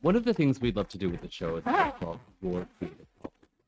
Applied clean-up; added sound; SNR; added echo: neural mask model RNNoise.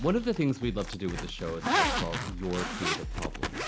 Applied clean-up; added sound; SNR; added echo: none; Zipper (clothing); 2 dB; none.